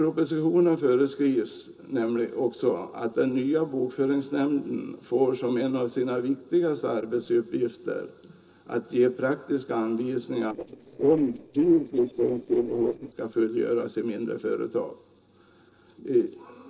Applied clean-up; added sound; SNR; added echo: neural separator model SepFormer DNS4.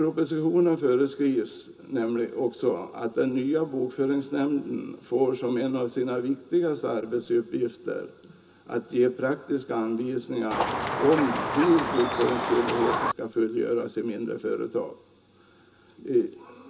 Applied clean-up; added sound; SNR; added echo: none; Chicken, rooster; 1 dB; reverberation time 0.2 s.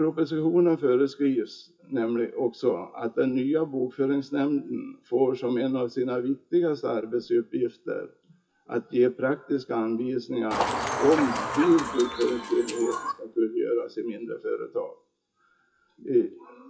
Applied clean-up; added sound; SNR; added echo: classical method WPE with log-MMSE.